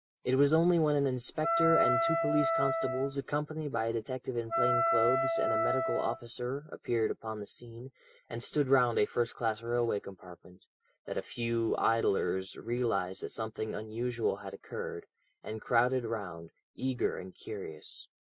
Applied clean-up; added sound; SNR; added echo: none; Wind instrument, woodwind instrument; -2 dB; none.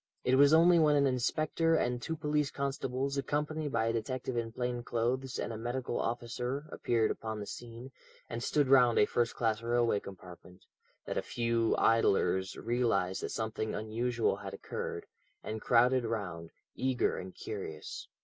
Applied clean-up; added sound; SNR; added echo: none; none; none; none.